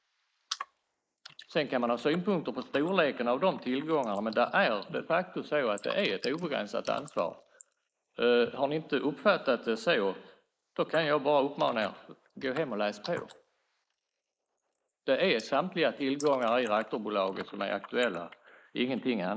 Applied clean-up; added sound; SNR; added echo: neural mask model Resemble Enhance denoiser.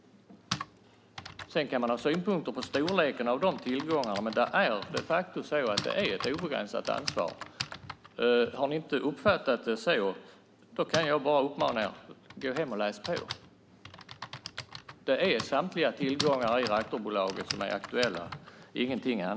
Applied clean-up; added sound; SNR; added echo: none; Typing; 12 dB; none.